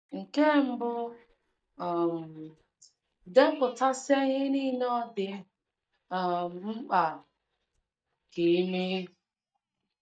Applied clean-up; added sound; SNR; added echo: neural mask model DeepFilterNet 3.